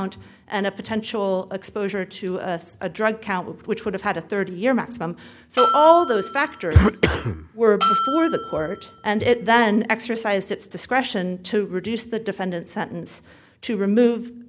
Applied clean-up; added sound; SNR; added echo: none; Bell; 4 dB; none.